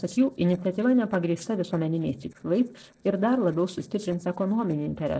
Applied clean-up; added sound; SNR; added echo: neural separator model SepFormer DNS4.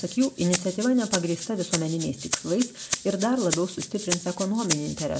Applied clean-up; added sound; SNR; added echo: none; Rattle (instrument); 6 dB; reverberation time 0.5 s.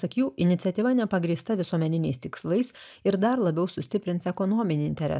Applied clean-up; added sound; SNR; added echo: none; none; none; none.